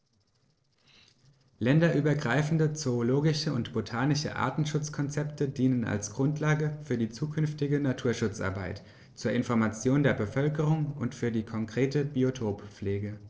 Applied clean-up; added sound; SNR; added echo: neural separator model SepFormer DNS4.